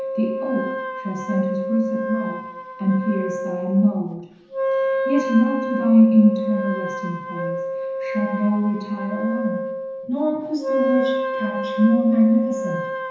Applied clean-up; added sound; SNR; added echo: none; Wind instrument, woodwind instrument; 5 dB; reverberation time 1.0 s.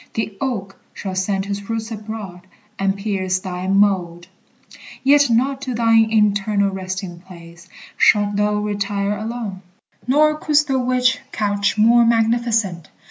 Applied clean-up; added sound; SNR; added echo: none; none; none; none.